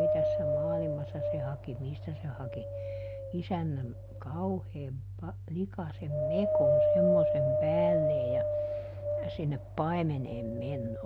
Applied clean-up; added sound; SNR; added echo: none; Wind; -3 dB; none.